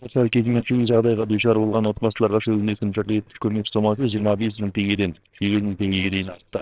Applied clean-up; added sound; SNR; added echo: neural separator model SepFormer WHAMR!.